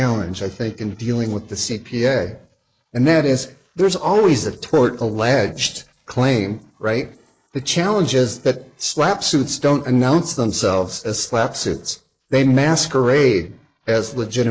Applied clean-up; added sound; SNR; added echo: neural mask model Resemble Enhance denoiser.